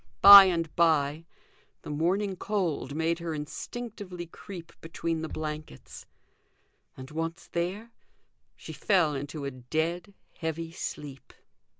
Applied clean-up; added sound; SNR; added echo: none; Bass drum; 19 dB; none.